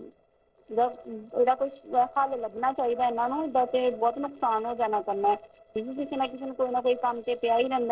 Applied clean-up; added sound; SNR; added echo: neural separator model SepFormer DNS4.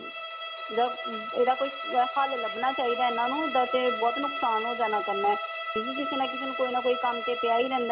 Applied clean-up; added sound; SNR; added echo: none; Bowed string instrument; 5 dB; none.